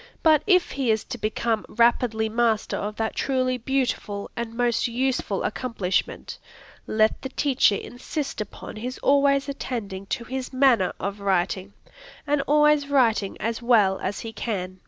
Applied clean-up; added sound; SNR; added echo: none; none; none; none.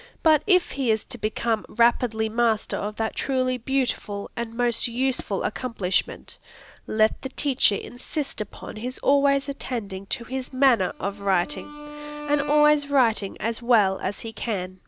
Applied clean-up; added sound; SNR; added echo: none; Bowed string instrument; 13 dB; none.